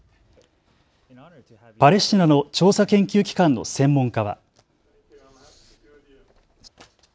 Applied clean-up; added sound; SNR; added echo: none; none; none; none.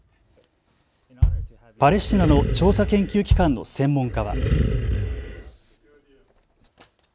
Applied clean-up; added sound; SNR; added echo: none; Bass drum + Animal; -1 dB; none.